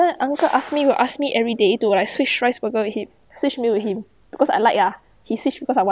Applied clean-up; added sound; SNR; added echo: none; none; none; none.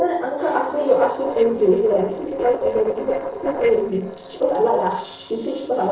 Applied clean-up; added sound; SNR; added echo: neural separator model SepFormer DNS4.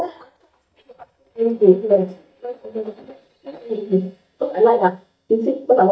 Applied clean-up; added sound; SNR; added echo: neural mask model DeepFilterNet 3.